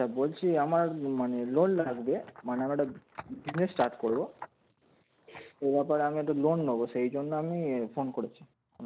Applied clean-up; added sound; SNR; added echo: neural mask model Resemble Enhance denoiser.